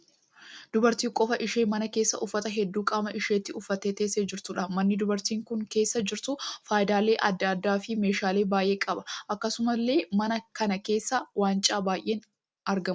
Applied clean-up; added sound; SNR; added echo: none; none; none; none.